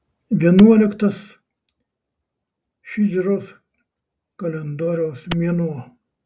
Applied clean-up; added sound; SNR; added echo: none; Clapping; 10 dB; none.